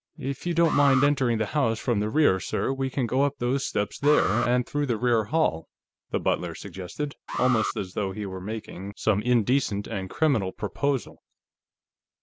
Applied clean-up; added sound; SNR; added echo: none; Alarm; 8 dB; none.